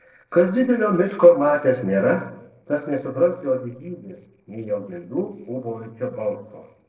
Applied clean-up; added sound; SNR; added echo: neural separator model SepFormer DNS4.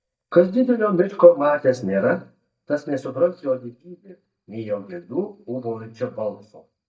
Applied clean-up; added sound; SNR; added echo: neural mask model DeepFilterNet 3.